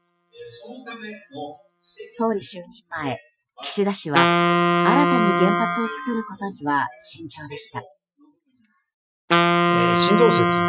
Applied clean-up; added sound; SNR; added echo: classical method Wiener filter.